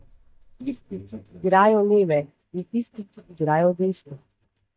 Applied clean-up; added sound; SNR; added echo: neural mask model DeepFilterNet 3.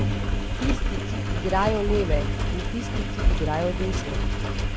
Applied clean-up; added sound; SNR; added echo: none; Engine; -5 dB; none.